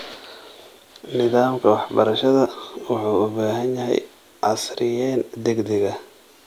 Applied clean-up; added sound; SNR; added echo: none; none; none; none.